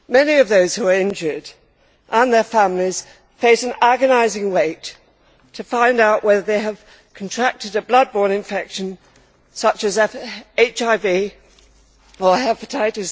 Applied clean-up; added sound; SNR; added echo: none; none; none; none.